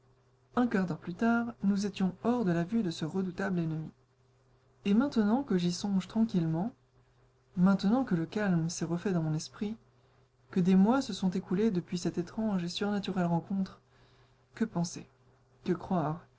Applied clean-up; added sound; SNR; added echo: none; none; none; none.